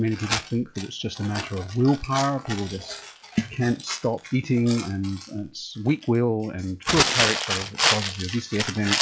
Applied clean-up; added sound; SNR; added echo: classical method log-MMSE.